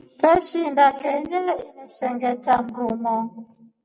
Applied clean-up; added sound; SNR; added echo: none; none; none; none.